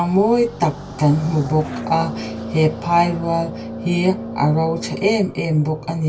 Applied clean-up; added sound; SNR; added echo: none; Car passing by; 11 dB; reverberation time 0.1 s.